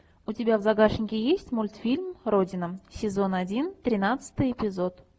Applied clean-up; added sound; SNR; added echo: none; none; none; none.